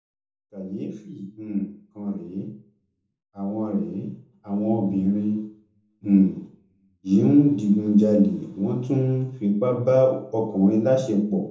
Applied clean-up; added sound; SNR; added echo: none; none; none; reverberation time 1.0 s.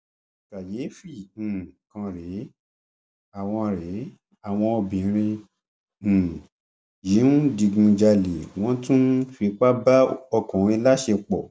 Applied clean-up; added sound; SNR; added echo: none; none; none; none.